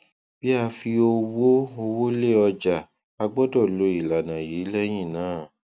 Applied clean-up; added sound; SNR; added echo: none; none; none; none.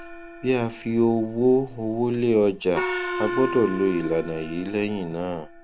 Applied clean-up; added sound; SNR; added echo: none; Gong; 9 dB; none.